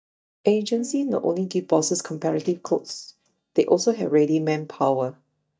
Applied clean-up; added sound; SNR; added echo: neural mask model DeepFilterNet 3.